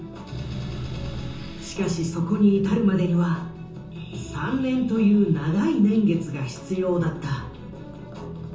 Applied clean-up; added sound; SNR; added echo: none; none; none; reverberation time 0.6 s.